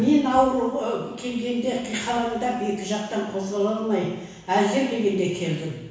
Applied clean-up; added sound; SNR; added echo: none; none; none; reverberation time 1.1 s.